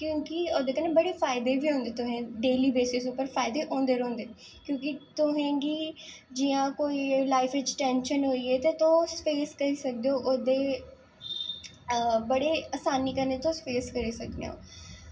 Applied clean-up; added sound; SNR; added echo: none; none; none; reverberation time 0.4 s.